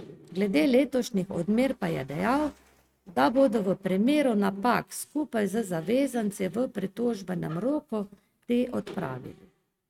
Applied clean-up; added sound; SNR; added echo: neural mask model RNNoise.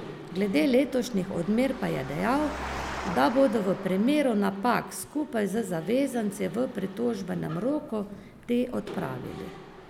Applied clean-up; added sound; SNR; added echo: none; Mechanisms + Engine; 13 dB; none.